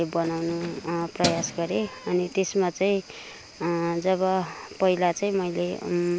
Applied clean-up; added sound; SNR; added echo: none; Keys jangling; 14 dB; none.